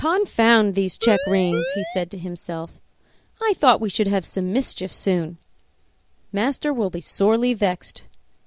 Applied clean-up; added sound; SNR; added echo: none; Siren; 4 dB; none.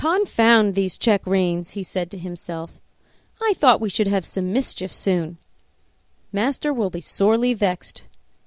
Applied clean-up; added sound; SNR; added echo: none; none; none; none.